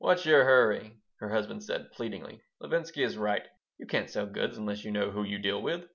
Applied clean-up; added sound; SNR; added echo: none; none; none; none.